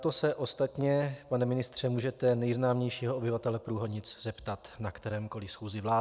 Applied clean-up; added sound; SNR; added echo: none; none; none; none.